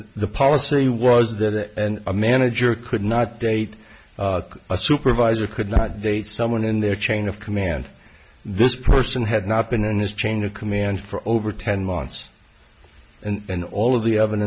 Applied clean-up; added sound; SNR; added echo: none; none; none; none.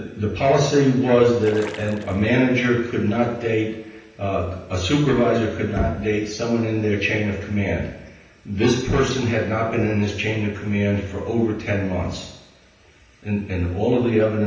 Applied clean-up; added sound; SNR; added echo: none; Splash, splatter; 17 dB; reverberation time 0.9 s.